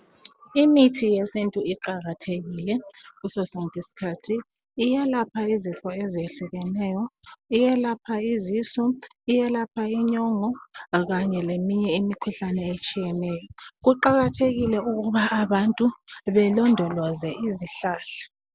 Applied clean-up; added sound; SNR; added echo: none; none; none; none.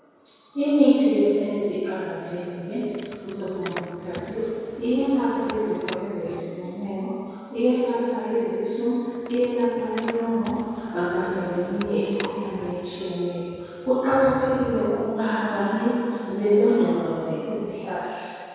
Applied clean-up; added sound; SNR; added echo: none; Car; 16 dB; reverberation time 2.2 s.